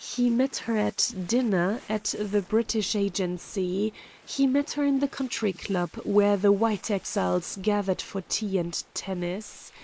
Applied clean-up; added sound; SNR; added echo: neural mask model Resemble Enhance denoiser.